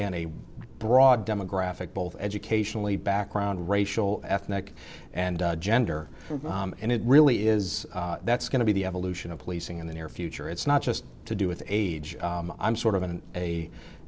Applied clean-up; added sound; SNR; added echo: none; none; none; none.